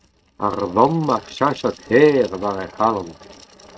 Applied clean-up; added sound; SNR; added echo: neural mask model RNNoise.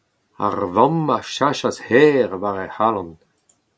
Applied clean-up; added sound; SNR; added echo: none; none; none; none.